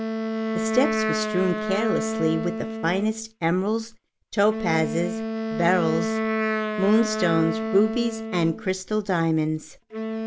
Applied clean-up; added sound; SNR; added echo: none; Wind instrument, woodwind instrument; 3 dB; none.